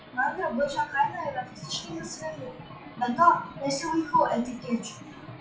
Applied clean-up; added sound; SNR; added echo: classical method WPE with log-MMSE.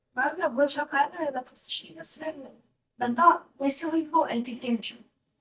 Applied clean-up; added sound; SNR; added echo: neural mask model DeepFilterNet 3.